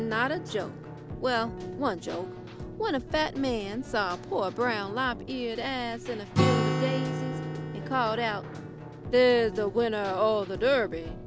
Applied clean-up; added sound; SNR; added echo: none; Keyboard (musical) + Acoustic guitar; 5 dB; none.